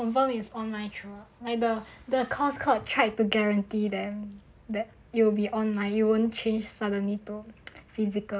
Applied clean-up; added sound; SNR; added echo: none; none; none; none.